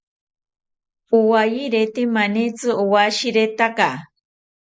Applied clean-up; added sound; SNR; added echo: neural mask model Resemble Enhance denoiser.